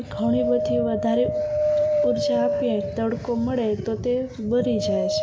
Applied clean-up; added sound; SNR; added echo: none; Wind; 1 dB; none.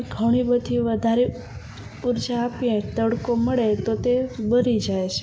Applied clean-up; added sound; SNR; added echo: none; none; none; none.